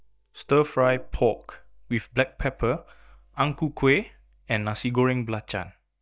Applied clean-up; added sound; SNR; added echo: neural mask model DeepFilterNet 3.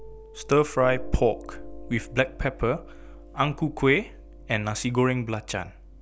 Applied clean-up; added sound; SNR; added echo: none; Piano; 15 dB; none.